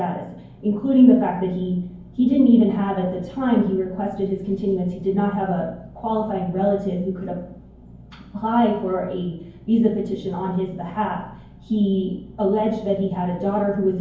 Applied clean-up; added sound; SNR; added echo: none; none; none; reverberation time 0.9 s.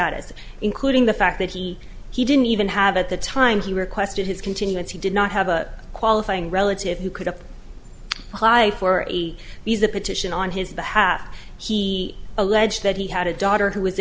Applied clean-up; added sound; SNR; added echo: none; none; none; none.